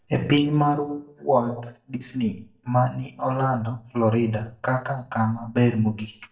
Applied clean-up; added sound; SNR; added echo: neural mask model DeepFilterNet 3.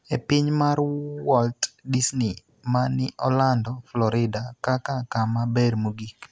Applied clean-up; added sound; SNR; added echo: none; none; none; none.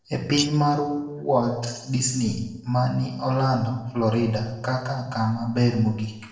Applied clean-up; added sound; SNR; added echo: neural separator model SepFormer DNS4.